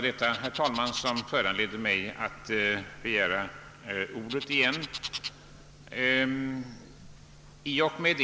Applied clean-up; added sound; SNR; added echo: none; Bird; 13 dB; none.